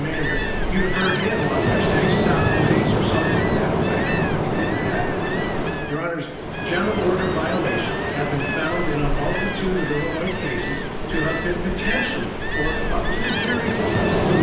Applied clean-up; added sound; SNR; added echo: none; Ocean; -4 dB; reverberation time 0.9 s.